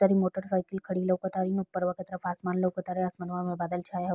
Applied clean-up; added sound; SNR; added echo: none; none; none; none.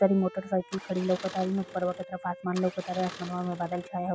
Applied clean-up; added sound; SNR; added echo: none; Engine starting + Bowed string instrument; 16 dB; none.